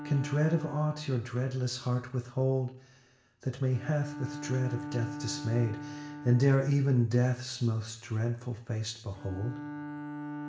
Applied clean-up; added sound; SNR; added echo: none; Bowed string instrument; 13 dB; reverberation time 0.6 s.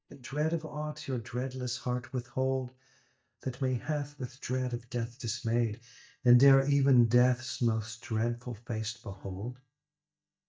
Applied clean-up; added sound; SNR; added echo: neural mask model DeepFilterNet 3.